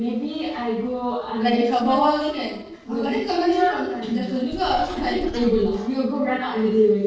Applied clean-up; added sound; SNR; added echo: neural separator model SepFormer DNS4.